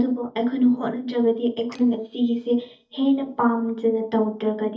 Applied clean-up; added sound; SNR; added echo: neural mask model DeepFilterNet 3.